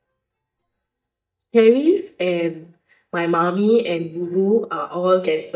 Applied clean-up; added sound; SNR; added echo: neural mask model DeepFilterNet 3.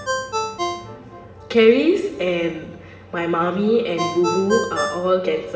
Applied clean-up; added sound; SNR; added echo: none; Ringtone; 9 dB; reverberation time 1.1 s.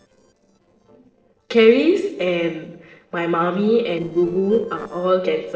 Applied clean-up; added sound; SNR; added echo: neural separator model SepFormer DNS4.